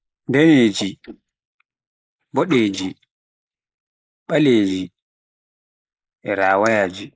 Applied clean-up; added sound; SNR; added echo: neural mask model Resemble Enhance denoiser.